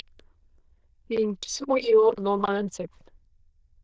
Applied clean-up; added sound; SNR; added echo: neural diffusion model UNIVERSE++.